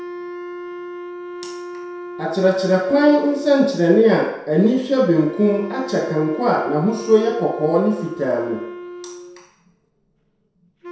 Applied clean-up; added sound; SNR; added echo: none; Wind instrument, woodwind instrument; 14 dB; reverberation time 0.7 s.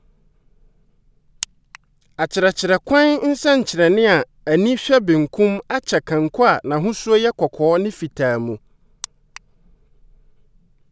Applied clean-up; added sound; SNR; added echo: none; none; none; none.